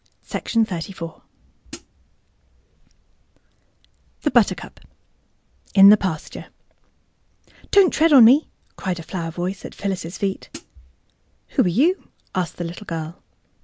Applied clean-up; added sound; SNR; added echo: none; Hi-hat; 15 dB; none.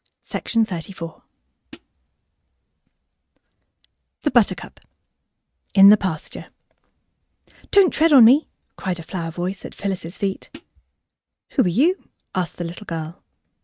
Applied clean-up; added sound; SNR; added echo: neural mask model RNNoise.